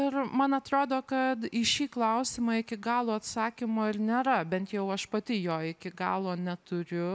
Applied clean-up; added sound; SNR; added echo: none; none; none; none.